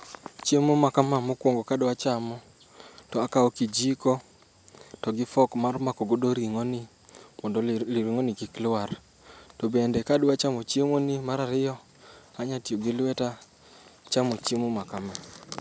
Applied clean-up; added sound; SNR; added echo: none; none; none; none.